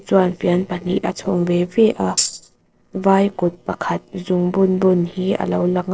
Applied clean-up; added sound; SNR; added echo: neural separator model SepFormer DNS4.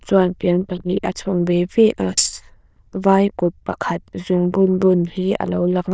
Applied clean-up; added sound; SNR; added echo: neural diffusion model UNIVERSE++.